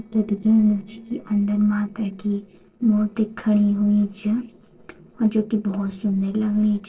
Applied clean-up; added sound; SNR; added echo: neural separator model SepFormer DNS4.